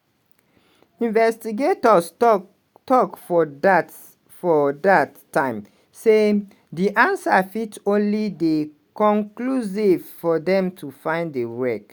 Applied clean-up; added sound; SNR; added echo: none; none; none; none.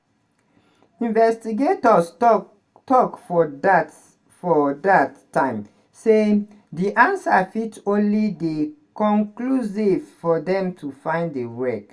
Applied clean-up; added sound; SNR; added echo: none; none; none; reverberation time 0.2 s.